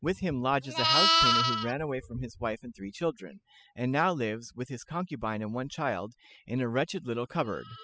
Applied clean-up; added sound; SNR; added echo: classical method spectral subtraction.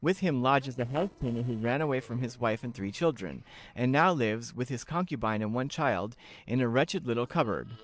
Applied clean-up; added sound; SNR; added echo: neural separator model SepFormer DNS4.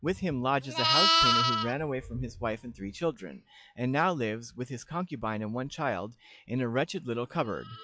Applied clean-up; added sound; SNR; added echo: classical method log-MMSE.